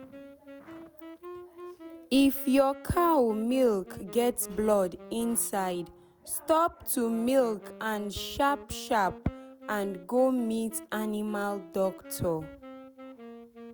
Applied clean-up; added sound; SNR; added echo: none; Wind instrument, woodwind instrument; 18 dB; none.